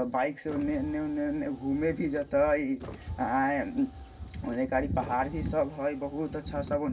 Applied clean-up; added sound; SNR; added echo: none; Car; 18 dB; reverberation time 0.2 s.